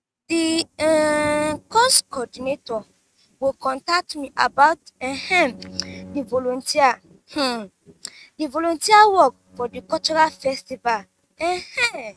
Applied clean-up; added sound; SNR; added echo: neural mask model RNNoise.